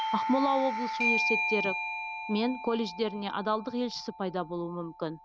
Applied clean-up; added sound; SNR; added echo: none; Doorbell; 2 dB; none.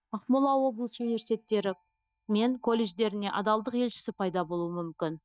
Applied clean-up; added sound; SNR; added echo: neural mask model DeepFilterNet 3.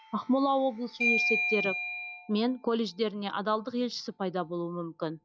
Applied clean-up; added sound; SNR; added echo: classical method log-MMSE.